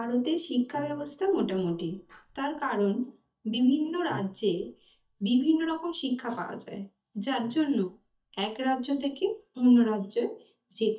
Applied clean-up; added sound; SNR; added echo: neural mask model DeepFilterNet 3.